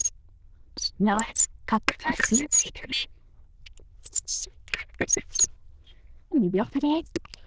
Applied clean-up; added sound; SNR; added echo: neural diffusion model UNIVERSE++.